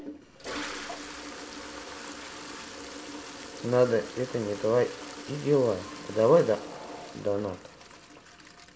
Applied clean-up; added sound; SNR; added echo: none; Toilet flush; 12 dB; reverberation time 0.7 s.